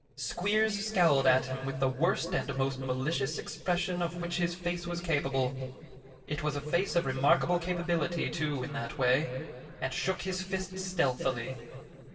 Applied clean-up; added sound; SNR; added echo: neural separator model SepFormer DNS4.